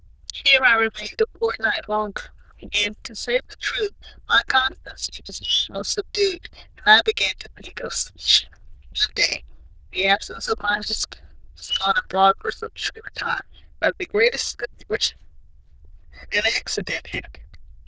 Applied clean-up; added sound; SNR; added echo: neural diffusion model UNIVERSE++.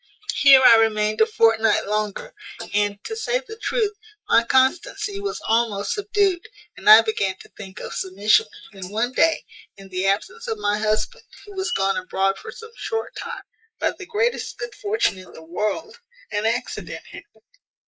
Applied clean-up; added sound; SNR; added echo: neural mask model Resemble Enhance denoiser.